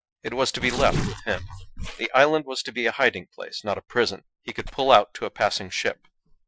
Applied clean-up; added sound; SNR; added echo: classical method Wiener filter.